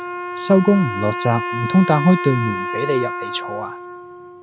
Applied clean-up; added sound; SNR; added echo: none; Wind instrument, woodwind instrument; 7 dB; none.